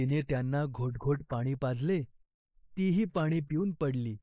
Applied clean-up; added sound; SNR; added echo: neural mask model Resemble Enhance denoiser.